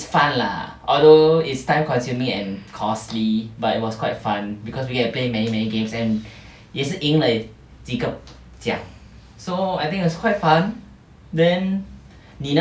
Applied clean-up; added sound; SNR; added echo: none; none; none; none.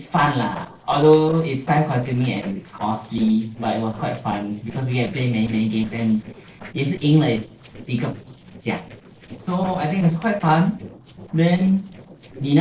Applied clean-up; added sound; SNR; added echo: neural separator model SepFormer DNS4.